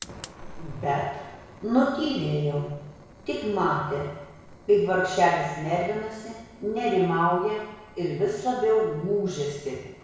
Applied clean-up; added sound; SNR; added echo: none; Fire; 20 dB; reverberation time 1.1 s.